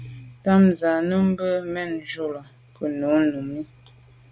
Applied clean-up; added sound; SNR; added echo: none; none; none; none.